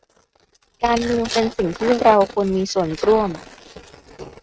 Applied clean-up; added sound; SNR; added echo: neural mask model RNNoise.